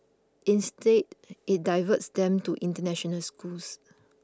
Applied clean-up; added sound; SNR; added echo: none; none; none; none.